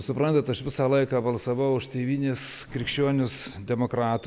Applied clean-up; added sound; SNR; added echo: none; none; none; none.